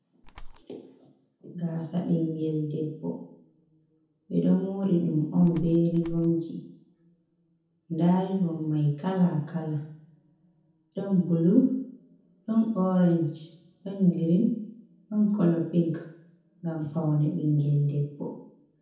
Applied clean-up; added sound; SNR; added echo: none; Bird; 13 dB; reverberation time 0.7 s.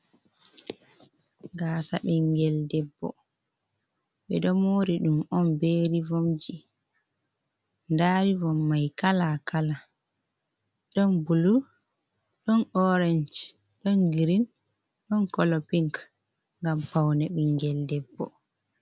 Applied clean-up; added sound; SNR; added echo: none; none; none; none.